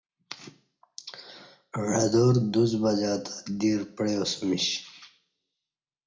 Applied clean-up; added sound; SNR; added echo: none; none; none; reverberation time 0.4 s.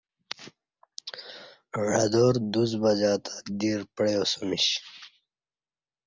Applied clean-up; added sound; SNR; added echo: none; none; none; none.